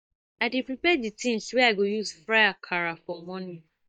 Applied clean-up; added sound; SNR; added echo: neural mask model DeepFilterNet 3.